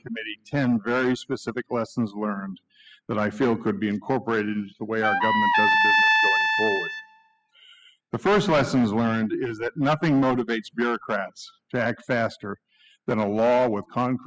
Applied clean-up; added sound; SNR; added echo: classical method spectral subtraction.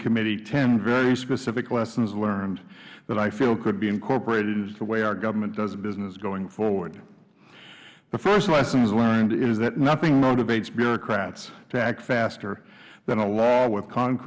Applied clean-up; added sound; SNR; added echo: none; none; none; none.